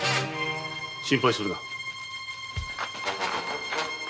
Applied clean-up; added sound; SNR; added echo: none; none; none; none.